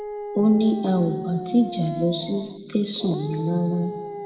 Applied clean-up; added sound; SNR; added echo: none; Dog; 10 dB; reverberation time 1.5 s.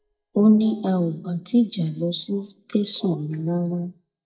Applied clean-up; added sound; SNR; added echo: neural mask model DeepFilterNet 3.